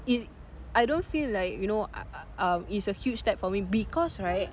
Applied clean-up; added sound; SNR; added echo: none; none; none; none.